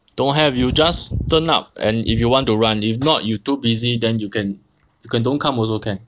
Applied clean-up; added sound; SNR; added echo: none; none; none; none.